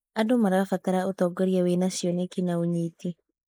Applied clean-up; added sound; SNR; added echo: neural mask model Resemble Enhance denoiser.